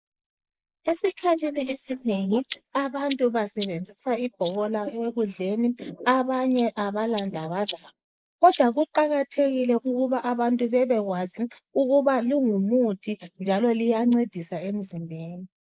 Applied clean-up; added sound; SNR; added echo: neural mask model Resemble Enhance denoiser.